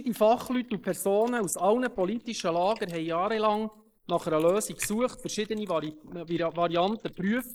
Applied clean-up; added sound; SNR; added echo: neural mask model Resemble Enhance denoiser.